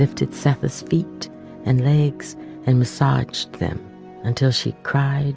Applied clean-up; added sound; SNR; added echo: none; none; none; none.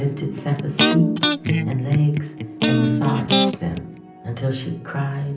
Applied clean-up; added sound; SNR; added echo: none; Electric guitar; -2 dB; reverberation time 0.6 s.